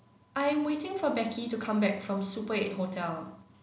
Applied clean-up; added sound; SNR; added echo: none; none; none; none.